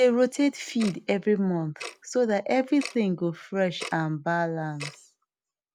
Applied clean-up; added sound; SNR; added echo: none; Tick-tock; 19 dB; none.